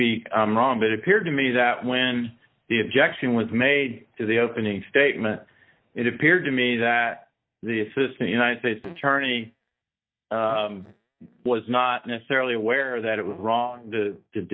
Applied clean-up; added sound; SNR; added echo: neural mask model DeepFilterNet 3.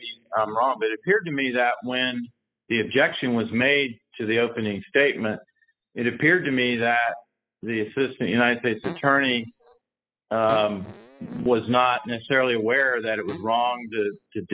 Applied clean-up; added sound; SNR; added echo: classical method spectral subtraction.